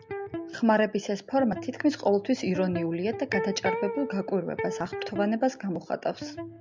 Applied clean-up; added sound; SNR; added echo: none; Electric guitar; 8 dB; none.